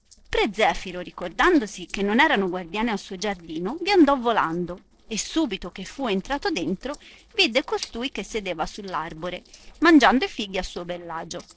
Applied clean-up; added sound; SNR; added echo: neural separator model SepFormer DNS4.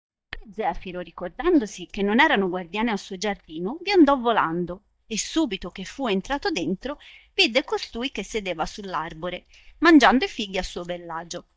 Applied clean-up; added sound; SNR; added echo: neural mask model DeepFilterNet 3.